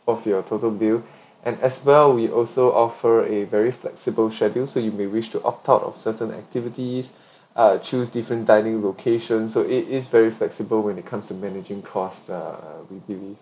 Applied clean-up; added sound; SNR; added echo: none; none; none; none.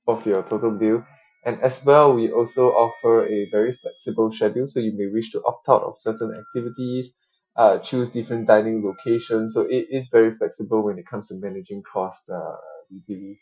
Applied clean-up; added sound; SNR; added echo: classical method Wiener filter.